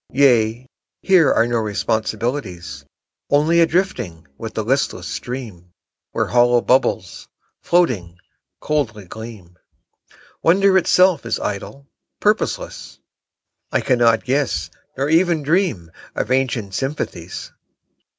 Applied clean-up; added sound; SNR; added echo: none; none; none; none.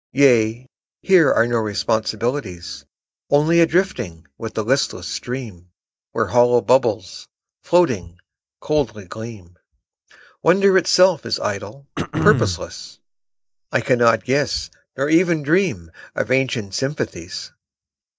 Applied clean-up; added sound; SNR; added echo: neural mask model DeepFilterNet 3.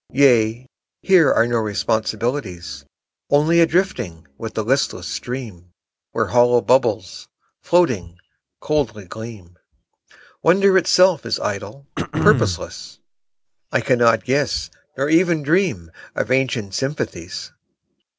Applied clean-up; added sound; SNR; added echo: none; Cough; 5 dB; none.